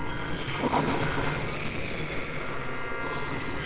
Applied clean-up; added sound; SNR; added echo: neural separator model SepFormer WHAMR!.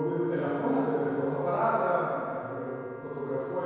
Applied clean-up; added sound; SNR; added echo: none; Wind instrument, woodwind instrument; 18 dB; reverberation time 2.2 s.